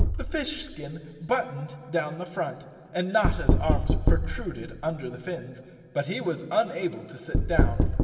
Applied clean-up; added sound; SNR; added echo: none; Knock; -3 dB; reverberation time 2.4 s.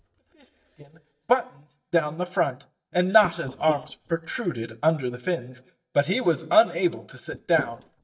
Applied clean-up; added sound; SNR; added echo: neural mask model DeepFilterNet 3.